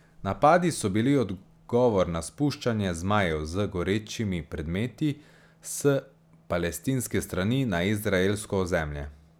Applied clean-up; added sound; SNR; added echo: none; none; none; none.